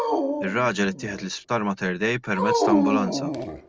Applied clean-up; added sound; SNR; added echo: none; Dog; 0 dB; none.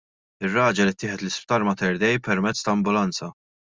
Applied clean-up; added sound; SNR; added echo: none; none; none; none.